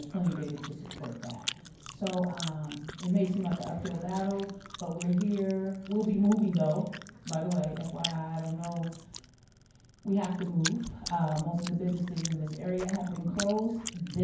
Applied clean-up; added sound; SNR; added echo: none; Chewing, mastication; 13 dB; reverberation time 0.9 s.